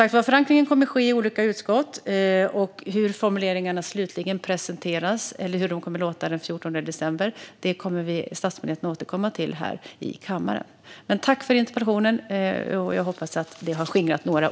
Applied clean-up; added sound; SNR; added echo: none; none; none; none.